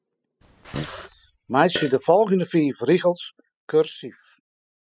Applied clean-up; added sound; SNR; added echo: classical method spectral subtraction.